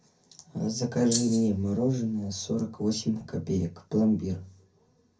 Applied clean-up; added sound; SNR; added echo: none; Rattle (instrument); 4 dB; reverberation time 0.3 s.